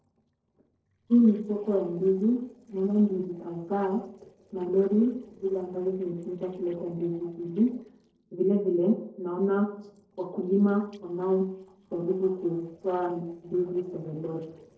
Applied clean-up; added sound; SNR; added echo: neural separator model SepFormer DNS4.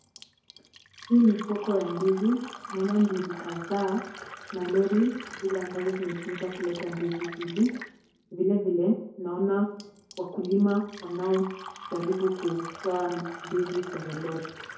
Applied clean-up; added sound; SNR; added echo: none; Fill (with liquid); 15 dB; reverberation time 2.3 s.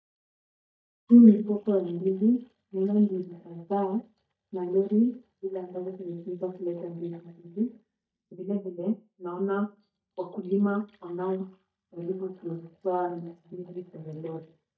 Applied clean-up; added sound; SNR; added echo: neural mask model DeepFilterNet 3.